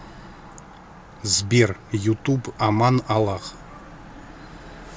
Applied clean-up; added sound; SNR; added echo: none; none; none; none.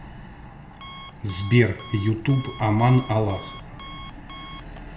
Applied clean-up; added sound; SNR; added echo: none; Alarm; 16 dB; reverberation time 1.0 s.